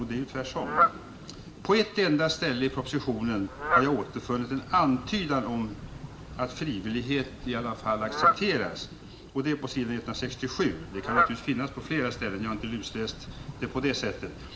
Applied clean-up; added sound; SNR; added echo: none; Fowl; 4 dB; reverberation time 0.4 s.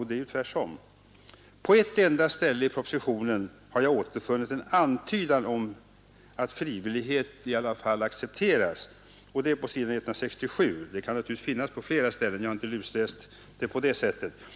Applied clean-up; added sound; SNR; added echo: none; none; none; none.